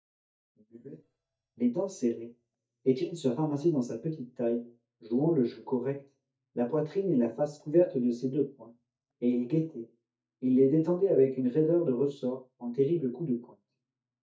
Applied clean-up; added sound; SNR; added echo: neural mask model DeepFilterNet 3.